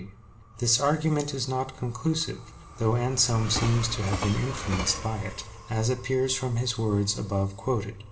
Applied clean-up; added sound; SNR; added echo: none; Train; 11 dB; reverberation time 1.4 s.